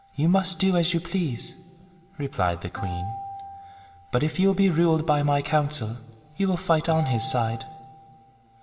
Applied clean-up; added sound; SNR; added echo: none; Acoustic guitar; 16 dB; reverberation time 1.5 s.